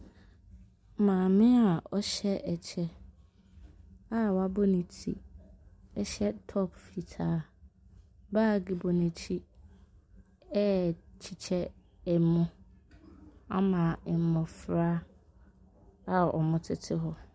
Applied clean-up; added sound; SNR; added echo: none; none; none; none.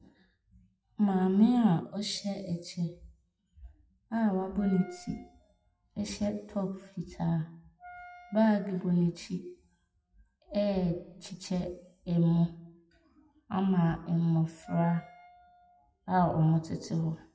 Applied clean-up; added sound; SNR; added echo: classical method WPE with log-MMSE.